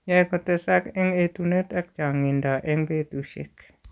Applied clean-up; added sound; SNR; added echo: none; none; none; none.